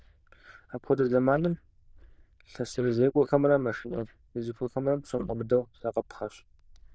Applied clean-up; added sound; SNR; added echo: neural diffusion model UNIVERSE++.